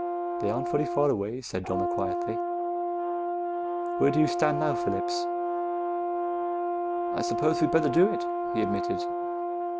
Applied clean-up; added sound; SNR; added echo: none; Brass instrument; -1 dB; none.